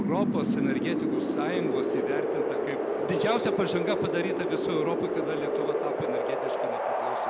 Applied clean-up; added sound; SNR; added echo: none; Wind; -5 dB; none.